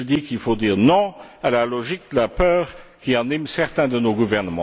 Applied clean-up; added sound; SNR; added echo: none; none; none; none.